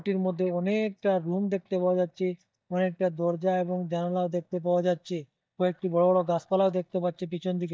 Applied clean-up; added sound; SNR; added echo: neural mask model DeepFilterNet 3.